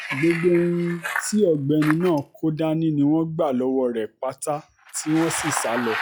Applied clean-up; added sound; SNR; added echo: classical method log-MMSE.